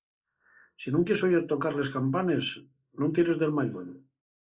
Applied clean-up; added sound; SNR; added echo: neural mask model Resemble Enhance denoiser.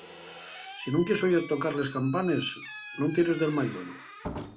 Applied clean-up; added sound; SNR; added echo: none; Squeak / Slam; 13 dB; none.